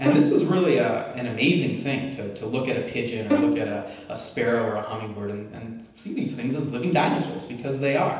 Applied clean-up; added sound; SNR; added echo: none; Bowed string instrument; 3 dB; reverberation time 0.9 s.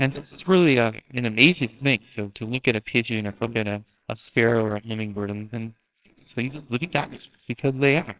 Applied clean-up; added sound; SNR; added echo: neural separator model SepFormer WHAMR!.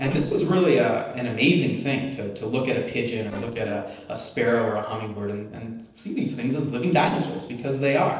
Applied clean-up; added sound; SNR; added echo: neural separator model SepFormer DNS4.